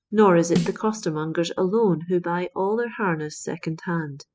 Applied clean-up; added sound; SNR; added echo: classical method spectral subtraction.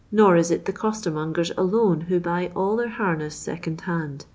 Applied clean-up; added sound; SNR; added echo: none; none; none; none.